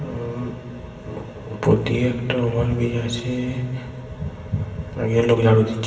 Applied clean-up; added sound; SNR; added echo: none; none; none; reverberation time 2.3 s.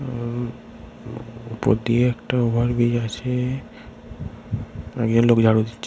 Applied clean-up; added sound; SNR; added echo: none; none; none; none.